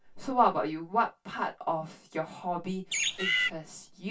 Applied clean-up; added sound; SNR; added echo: none; Bird; -3 dB; reverberation time 0.1 s.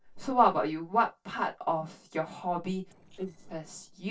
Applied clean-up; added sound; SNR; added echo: neural separator model SepFormer DNS4.